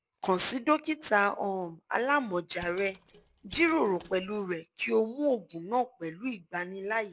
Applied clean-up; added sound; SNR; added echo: neural separator model SepFormer DNS4.